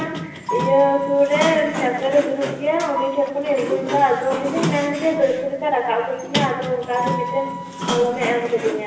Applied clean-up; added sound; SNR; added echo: none; Sliding door; 7 dB; reverberation time 1.1 s.